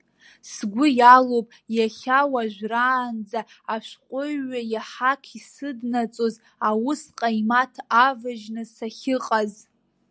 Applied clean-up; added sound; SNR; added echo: none; none; none; none.